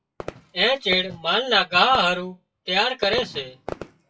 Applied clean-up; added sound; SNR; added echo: classical method WPE with log-MMSE.